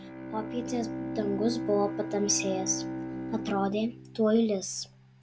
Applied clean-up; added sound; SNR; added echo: none; Bowed string instrument; 6 dB; none.